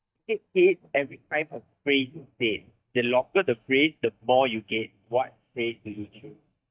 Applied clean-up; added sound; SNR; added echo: neural mask model DeepFilterNet 3.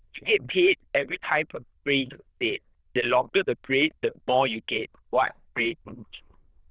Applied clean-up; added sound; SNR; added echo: neural diffusion model UNIVERSE++.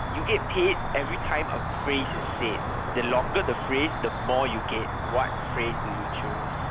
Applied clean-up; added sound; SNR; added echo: none; Cricket; 1 dB; none.